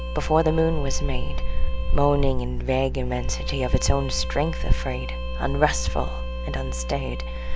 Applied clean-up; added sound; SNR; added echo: none; Bowed string instrument; 17 dB; none.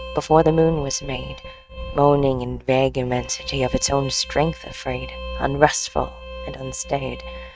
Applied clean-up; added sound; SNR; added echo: neural mask model RNNoise.